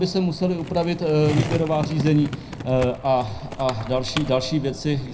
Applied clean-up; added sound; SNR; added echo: none; Skateboard; 9 dB; reverberation time 0.3 s.